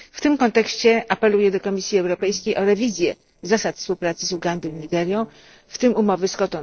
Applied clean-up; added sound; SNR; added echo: neural separator model SepFormer DNS4.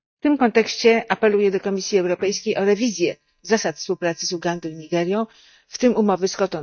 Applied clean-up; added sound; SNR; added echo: neural mask model DeepFilterNet 3.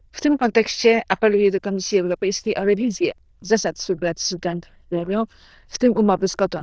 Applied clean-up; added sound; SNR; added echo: neural diffusion model UNIVERSE++.